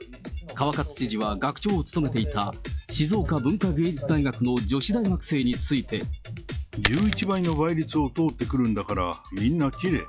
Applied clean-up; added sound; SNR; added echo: classical method log-MMSE.